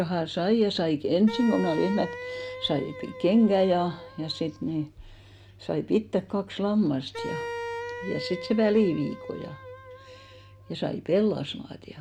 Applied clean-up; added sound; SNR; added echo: none; Wind instrument, woodwind instrument; 11 dB; none.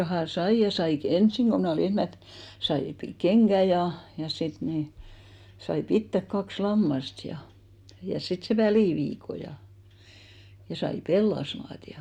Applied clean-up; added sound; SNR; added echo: none; none; none; none.